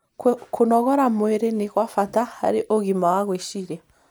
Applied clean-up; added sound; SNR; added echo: none; none; none; none.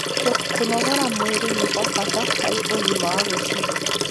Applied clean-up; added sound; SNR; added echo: none; Liquid; -4 dB; none.